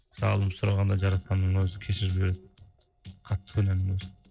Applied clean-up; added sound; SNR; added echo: neural separator model SepFormer DNS4.